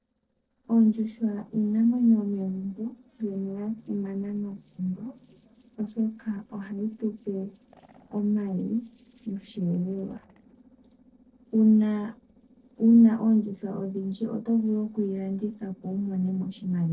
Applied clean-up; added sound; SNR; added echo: neural separator model SepFormer DNS4.